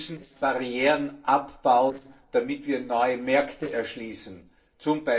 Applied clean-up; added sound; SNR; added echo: neural separator model SepFormer DNS4.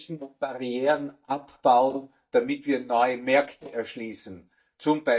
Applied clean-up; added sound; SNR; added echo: neural mask model DeepFilterNet 3.